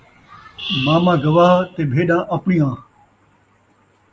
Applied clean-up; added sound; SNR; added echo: none; none; none; none.